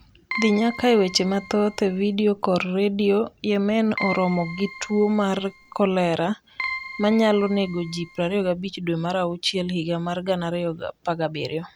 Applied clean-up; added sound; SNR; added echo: none; Keyboard (musical); 13 dB; none.